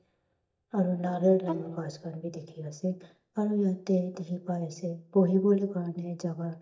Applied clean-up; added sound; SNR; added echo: neural mask model DeepFilterNet 3.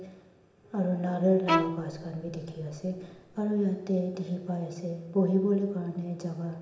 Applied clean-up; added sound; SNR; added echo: none; Bowed string instrument; 3 dB; reverberation time 0.8 s.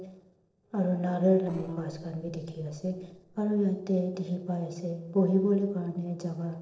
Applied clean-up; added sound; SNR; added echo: neural separator model SepFormer DNS4.